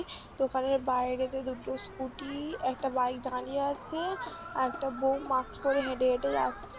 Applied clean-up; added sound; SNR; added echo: none; Human group actions; 13 dB; none.